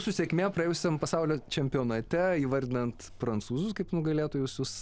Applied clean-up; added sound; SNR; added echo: none; Car passing by / Accelerating, revving, vroom; 20 dB; none.